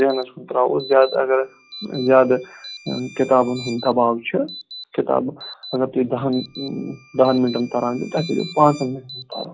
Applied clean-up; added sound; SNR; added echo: classical method log-MMSE.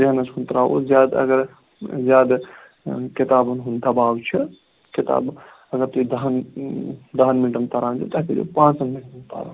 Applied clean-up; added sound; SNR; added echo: none; none; none; none.